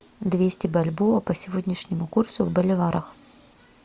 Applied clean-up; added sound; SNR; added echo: none; none; none; none.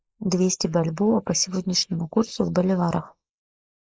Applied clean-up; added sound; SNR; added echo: neural mask model Resemble Enhance denoiser.